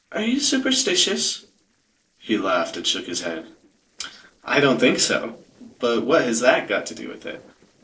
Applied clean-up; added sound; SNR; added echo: neural separator model SepFormer DNS4.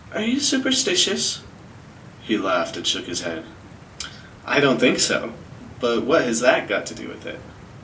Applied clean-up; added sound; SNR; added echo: none; Stream; 19 dB; reverberation time 0.2 s.